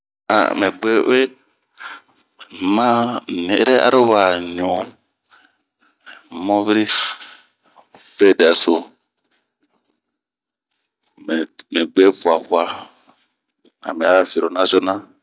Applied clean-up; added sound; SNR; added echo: none; none; none; none.